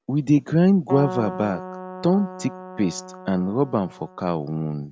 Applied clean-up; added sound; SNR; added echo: none; Keyboard (musical); 12 dB; none.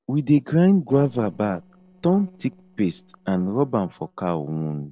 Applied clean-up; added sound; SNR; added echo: neural separator model SepFormer DNS4.